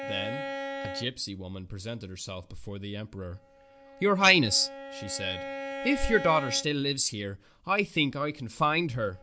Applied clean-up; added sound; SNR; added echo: none; Bowed string instrument; 11 dB; none.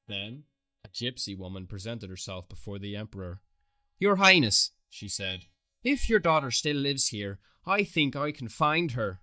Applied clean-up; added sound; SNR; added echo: neural mask model DeepFilterNet 3.